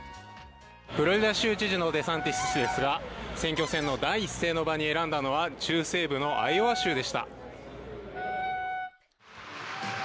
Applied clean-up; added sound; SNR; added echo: none; Cupboard open or close + Wind instrument, woodwind instrument; 6 dB; none.